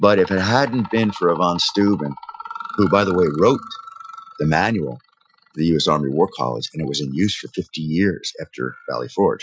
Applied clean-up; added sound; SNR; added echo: classical method Wiener filter.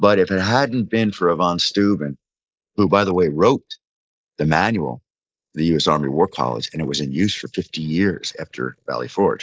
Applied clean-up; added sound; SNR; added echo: neural mask model Resemble Enhance denoiser.